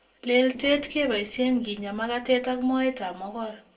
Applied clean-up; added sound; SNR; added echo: neural separator model SepFormer DNS4.